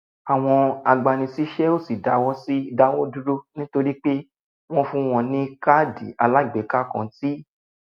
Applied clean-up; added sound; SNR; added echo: none; none; none; none.